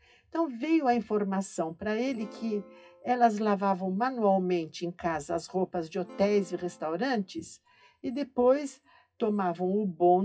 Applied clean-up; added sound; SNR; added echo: classical method WPE with log-MMSE.